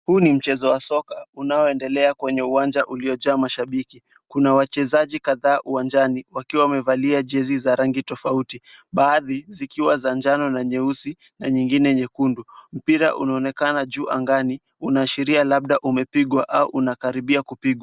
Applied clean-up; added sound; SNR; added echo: none; none; none; none.